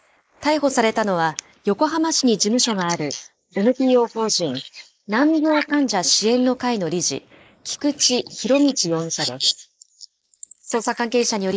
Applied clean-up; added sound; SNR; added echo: neural mask model Resemble Enhance denoiser.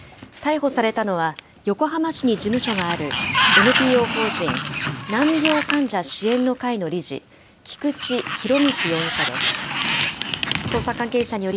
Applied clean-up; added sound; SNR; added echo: none; Sliding door; 3 dB; none.